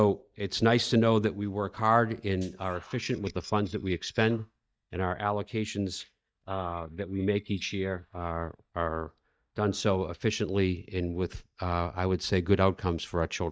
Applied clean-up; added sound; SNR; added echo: neural mask model DeepFilterNet 3.